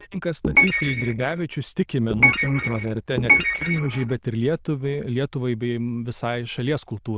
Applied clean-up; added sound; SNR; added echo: neural diffusion model UNIVERSE++.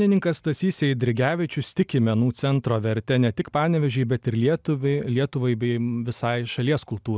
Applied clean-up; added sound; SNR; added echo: none; none; none; none.